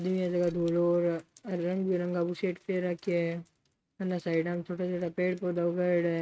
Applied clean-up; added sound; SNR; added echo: neural mask model RNNoise.